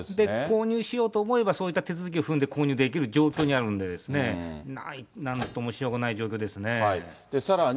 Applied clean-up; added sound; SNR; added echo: none; Microwave oven; 15 dB; none.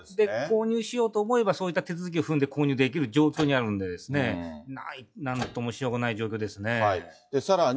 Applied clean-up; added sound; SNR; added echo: classical method log-MMSE.